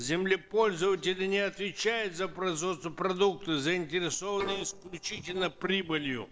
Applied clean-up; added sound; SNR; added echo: neural separator model SepFormer DNS4.